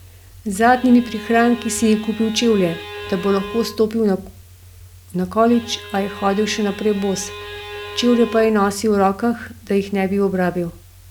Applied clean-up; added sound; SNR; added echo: none; Bowed string instrument; 15 dB; none.